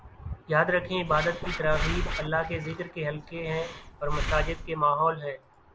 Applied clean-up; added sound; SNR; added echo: none; Breathing + Scratching (performance technique); 4 dB; none.